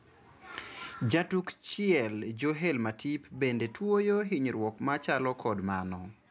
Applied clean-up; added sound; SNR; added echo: none; none; none; none.